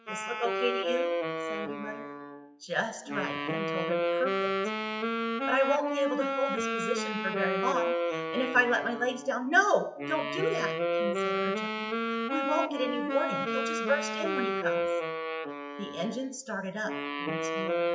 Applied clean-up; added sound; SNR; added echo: classical method WPE with log-MMSE.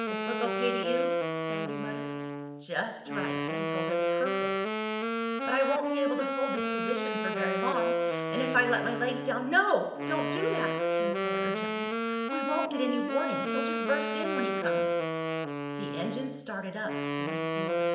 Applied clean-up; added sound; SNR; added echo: none; Wind instrument, woodwind instrument; -2 dB; reverberation time 0.8 s.